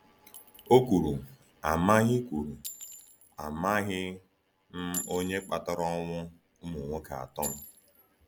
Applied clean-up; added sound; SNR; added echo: none; Chink, clink; 17 dB; none.